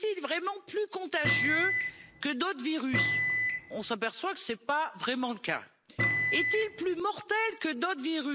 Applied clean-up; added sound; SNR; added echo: none; Microwave oven; -2 dB; none.